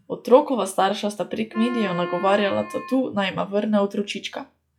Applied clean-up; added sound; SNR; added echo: classical method log-MMSE.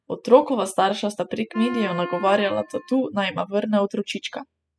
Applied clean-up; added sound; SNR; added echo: classical method spectral subtraction.